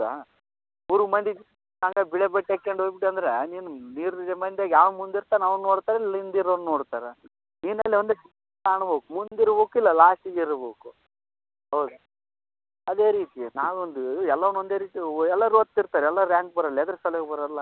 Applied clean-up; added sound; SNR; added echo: none; none; none; none.